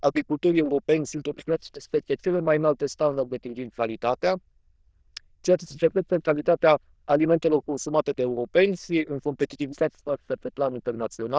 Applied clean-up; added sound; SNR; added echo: neural diffusion model UNIVERSE++.